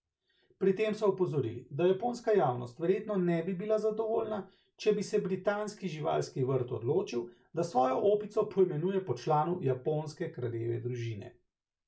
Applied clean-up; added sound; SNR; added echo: none; none; none; none.